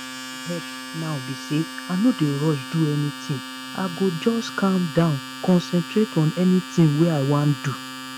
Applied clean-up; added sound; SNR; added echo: none; Domestic sounds, home sounds; 12 dB; none.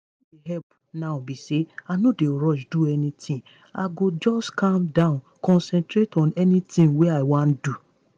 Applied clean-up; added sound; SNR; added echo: none; none; none; none.